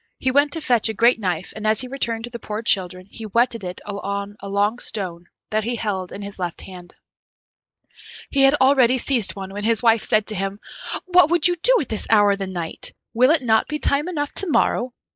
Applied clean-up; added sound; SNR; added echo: neural mask model Resemble Enhance denoiser.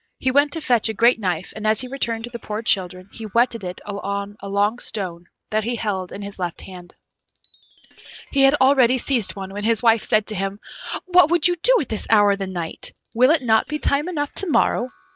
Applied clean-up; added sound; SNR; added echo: neural separator model SepFormer DNS4.